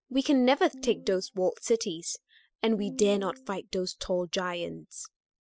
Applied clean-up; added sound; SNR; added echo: classical method spectral subtraction.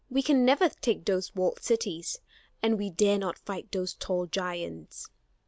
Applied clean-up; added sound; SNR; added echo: none; none; none; none.